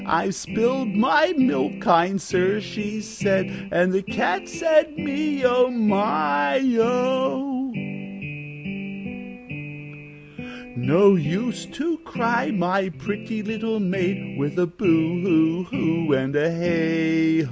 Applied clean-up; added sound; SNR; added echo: none; none; none; none.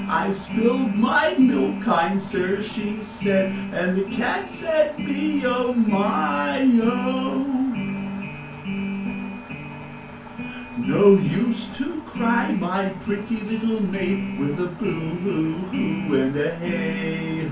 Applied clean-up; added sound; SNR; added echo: none; Engine; 17 dB; reverberation time 0.3 s.